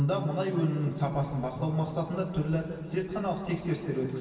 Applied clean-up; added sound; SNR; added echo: none; none; none; reverberation time 2.5 s.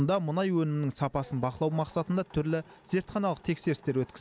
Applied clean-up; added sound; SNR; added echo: none; none; none; none.